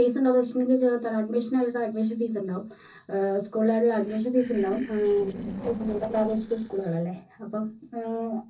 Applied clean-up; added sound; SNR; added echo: neural separator model SepFormer DNS4.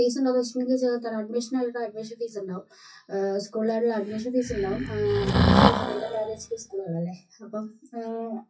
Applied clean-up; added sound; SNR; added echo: classical method WPE with log-MMSE.